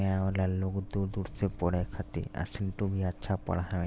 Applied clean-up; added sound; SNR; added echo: none; none; none; none.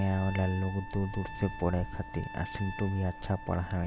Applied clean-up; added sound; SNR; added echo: none; Trumpet; 13 dB; none.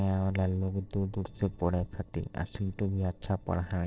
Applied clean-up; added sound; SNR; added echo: neural separator model SepFormer DNS4.